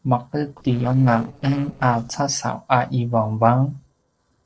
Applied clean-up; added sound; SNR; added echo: neural separator model SepFormer DNS4.